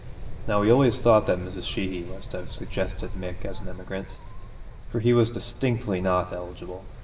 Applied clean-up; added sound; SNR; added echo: none; Wind; 7 dB; reverberation time 2.6 s.